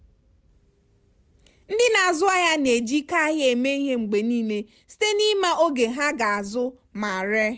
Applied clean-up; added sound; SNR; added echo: none; none; none; none.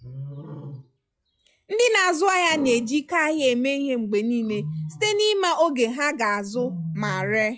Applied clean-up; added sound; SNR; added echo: classical method log-MMSE.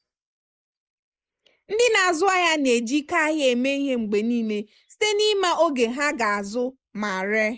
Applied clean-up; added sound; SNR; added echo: neural mask model Resemble Enhance denoiser.